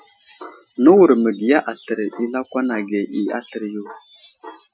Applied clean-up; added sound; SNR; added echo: classical method Wiener filter.